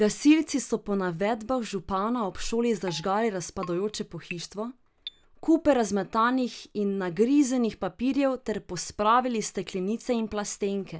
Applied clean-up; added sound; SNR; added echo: none; Keyboard (musical); 19 dB; none.